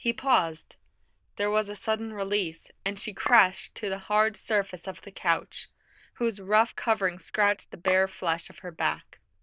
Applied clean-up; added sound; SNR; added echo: neural diffusion model UNIVERSE++.